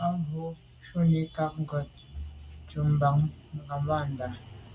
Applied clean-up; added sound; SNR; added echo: none; none; none; none.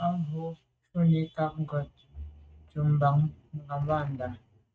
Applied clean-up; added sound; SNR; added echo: neural mask model RNNoise.